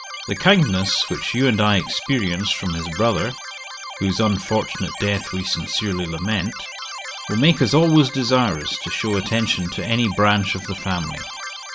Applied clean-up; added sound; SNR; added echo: none; Keyboard (musical); 12 dB; none.